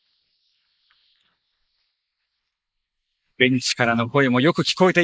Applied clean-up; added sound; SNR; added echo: neural mask model Resemble Enhance denoiser.